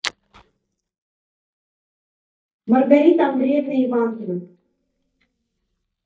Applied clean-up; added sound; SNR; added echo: neural mask model DeepFilterNet 3.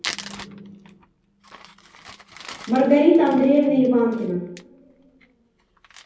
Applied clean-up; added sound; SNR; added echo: none; Crumpling, crinkling; 18 dB; reverberation time 0.9 s.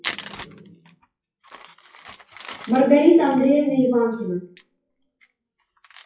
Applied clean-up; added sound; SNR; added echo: classical method WPE with log-MMSE.